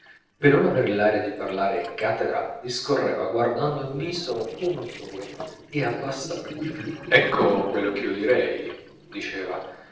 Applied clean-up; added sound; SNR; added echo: neural separator model SepFormer DNS4.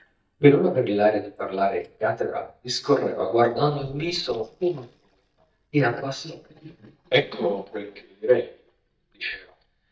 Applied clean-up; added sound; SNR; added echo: neural mask model DeepFilterNet 3.